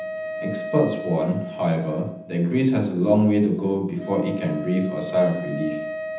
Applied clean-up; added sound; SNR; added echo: none; Wind instrument, woodwind instrument; 11 dB; reverberation time 0.8 s.